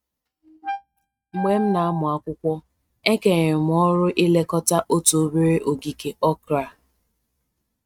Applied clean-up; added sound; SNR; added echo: neural mask model RNNoise.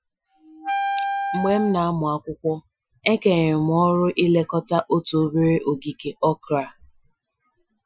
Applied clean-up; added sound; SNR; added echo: classical method Wiener filter.